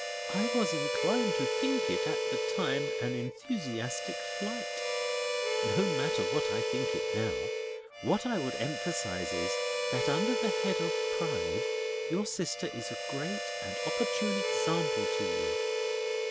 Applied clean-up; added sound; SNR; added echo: none; Harmonica; -4 dB; none.